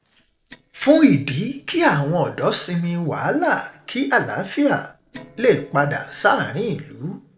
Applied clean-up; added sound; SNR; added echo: neural separator model SepFormer DNS4.